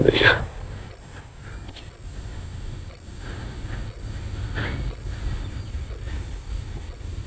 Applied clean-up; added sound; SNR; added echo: neural mask model DeepFilterNet 3.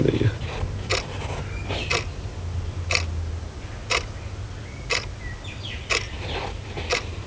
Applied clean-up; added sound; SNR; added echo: none; Tick-tock; 4 dB; none.